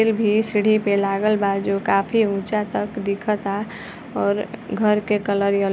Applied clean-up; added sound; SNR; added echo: none; none; none; none.